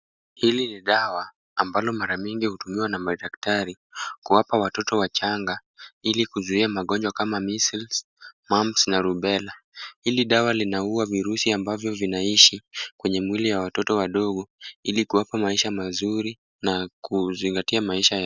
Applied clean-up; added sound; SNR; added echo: none; none; none; none.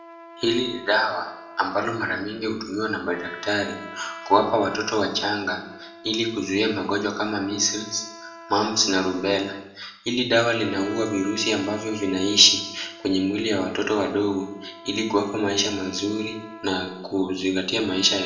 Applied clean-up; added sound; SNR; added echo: none; Trumpet; 18 dB; reverberation time 0.7 s.